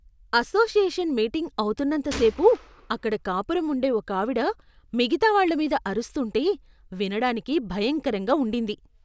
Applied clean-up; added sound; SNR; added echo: none; Gunshot, gunfire; 14 dB; none.